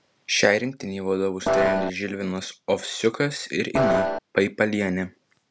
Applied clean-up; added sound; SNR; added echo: none; Piano; -4 dB; none.